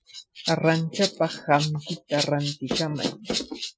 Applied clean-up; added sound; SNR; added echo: classical method Wiener filter.